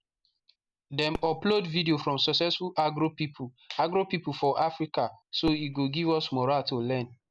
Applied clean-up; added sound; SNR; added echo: none; Fireworks; 19 dB; none.